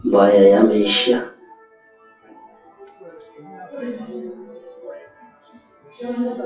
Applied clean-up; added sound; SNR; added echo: classical method WPE with log-MMSE.